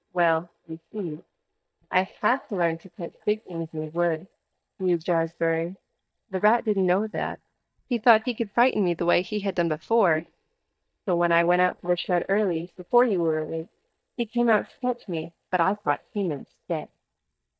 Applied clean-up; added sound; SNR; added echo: neural mask model DeepFilterNet 3.